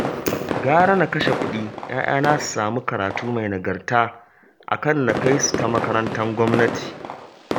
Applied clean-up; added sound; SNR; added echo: none; Fireworks; 6 dB; none.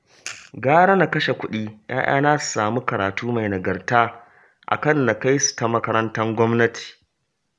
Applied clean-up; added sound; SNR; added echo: none; none; none; none.